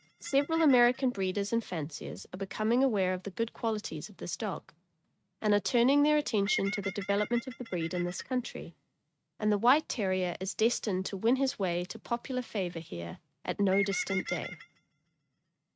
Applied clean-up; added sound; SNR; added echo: neural mask model RNNoise.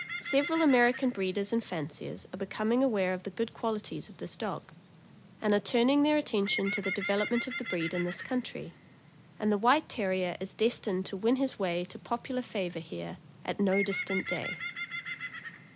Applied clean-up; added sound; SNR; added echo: none; Bird; 11 dB; none.